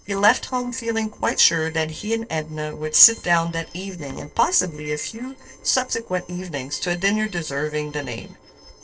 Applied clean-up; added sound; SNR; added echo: neural separator model SepFormer DNS4.